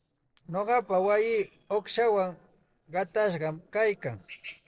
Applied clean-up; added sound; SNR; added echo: neural separator model SepFormer DNS4.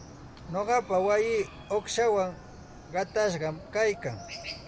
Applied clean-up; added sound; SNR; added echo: none; Chicken, rooster; 16 dB; none.